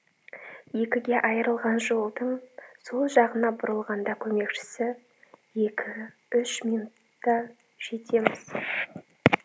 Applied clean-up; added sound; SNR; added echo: none; none; none; none.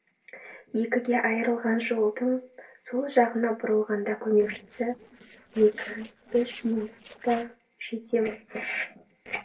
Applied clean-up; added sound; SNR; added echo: neural separator model SepFormer DNS4.